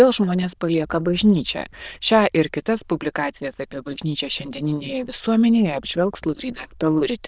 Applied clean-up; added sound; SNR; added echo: neural diffusion model UNIVERSE++.